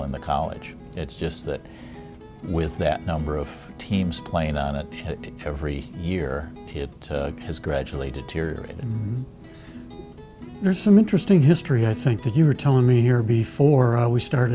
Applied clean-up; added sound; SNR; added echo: none; Acoustic guitar; 18 dB; none.